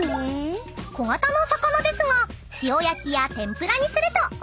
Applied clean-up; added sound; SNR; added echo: none; none; none; none.